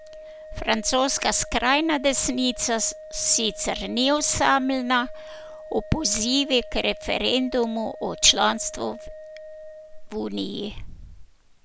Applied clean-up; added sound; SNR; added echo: none; Organ; 16 dB; none.